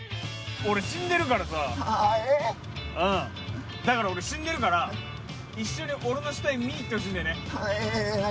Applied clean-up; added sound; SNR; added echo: none; none; none; none.